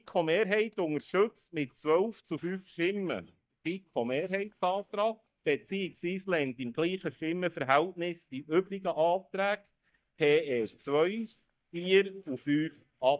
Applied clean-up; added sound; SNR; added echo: neural mask model DeepFilterNet 3.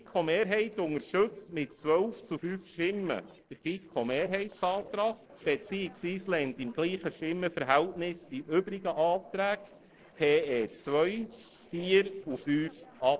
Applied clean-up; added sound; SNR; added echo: neural separator model SepFormer DNS4.